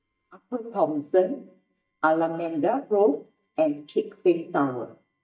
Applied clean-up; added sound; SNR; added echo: neural mask model DeepFilterNet 3.